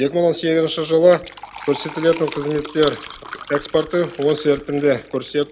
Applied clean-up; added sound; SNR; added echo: none; Fill (with liquid); 17 dB; none.